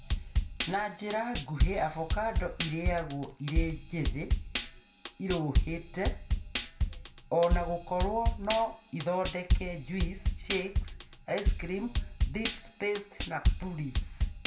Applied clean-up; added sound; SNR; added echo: none; Drum kit; -3 dB; reverberation time 0.3 s.